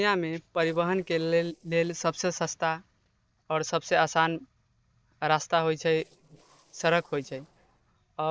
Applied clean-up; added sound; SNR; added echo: neural separator model SepFormer DNS4.